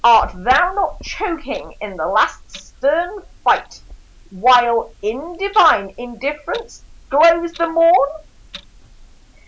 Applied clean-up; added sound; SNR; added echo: none; Clock; 19 dB; none.